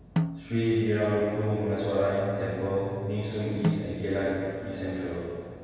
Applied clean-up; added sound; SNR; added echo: none; Snare drum; 6 dB; reverberation time 1.9 s.